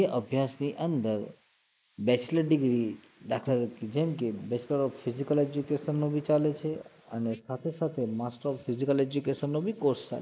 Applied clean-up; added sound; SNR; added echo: neural mask model Resemble Enhance denoiser.